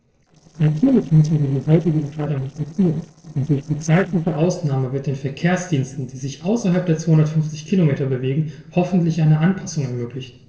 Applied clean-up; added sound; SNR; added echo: neural separator model SepFormer DNS4.